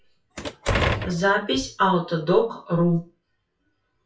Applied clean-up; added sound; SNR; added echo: classical method WPE with log-MMSE.